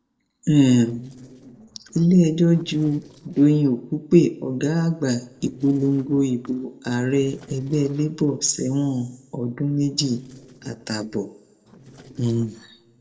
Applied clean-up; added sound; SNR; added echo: neural separator model SepFormer DNS4.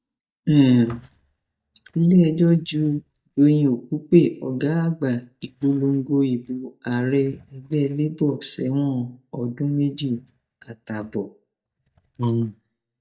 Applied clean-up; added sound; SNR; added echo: neural mask model DeepFilterNet 3.